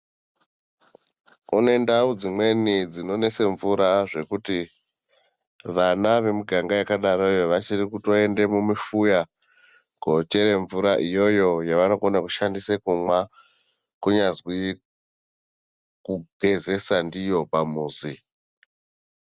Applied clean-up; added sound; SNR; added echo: none; none; none; none.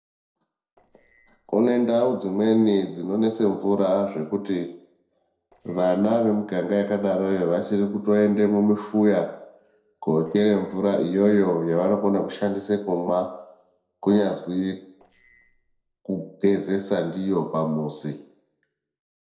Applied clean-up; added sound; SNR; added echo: neural separator model SepFormer DNS4.